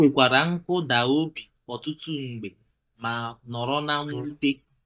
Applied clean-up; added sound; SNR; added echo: neural mask model DeepFilterNet 3.